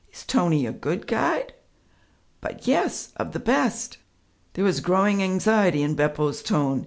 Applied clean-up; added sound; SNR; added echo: none; none; none; none.